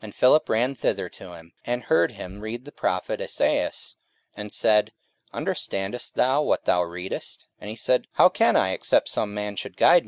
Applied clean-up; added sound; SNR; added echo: none; none; none; none.